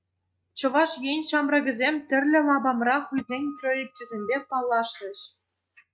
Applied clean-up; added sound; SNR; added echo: neural mask model RNNoise.